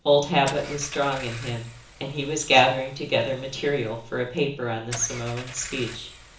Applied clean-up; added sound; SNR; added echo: none; Engine / Car; 17 dB; reverberation time 0.7 s.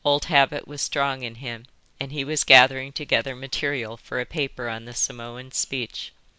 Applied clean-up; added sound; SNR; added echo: none; none; none; none.